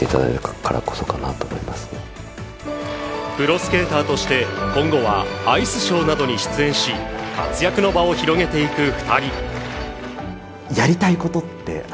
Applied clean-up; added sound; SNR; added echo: none; none; none; none.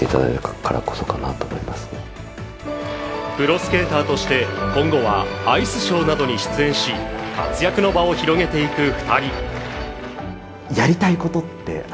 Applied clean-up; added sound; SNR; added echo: none; none; none; reverberation time 1.1 s.